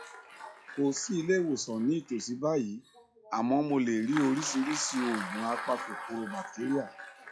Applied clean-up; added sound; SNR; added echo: classical method log-MMSE.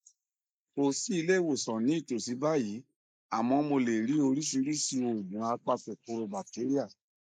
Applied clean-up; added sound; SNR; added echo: neural mask model Resemble Enhance denoiser.